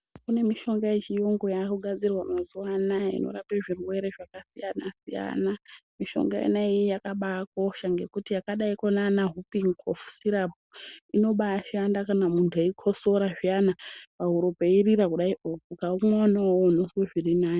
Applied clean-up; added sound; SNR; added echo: none; none; none; none.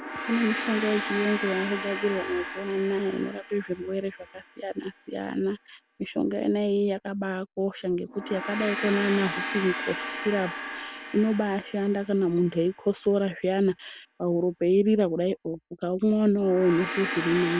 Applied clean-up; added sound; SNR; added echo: none; Gong; 10 dB; none.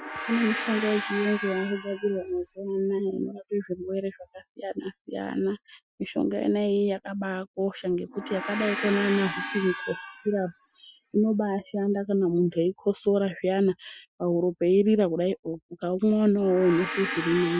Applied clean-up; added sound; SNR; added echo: classical method Wiener filter.